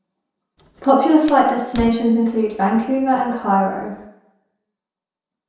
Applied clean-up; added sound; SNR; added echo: none; Fire; 20 dB; reverberation time 0.7 s.